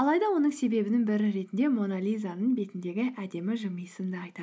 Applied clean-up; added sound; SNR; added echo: none; none; none; none.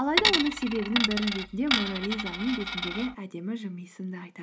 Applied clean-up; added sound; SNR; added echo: none; Coin (dropping); -1 dB; none.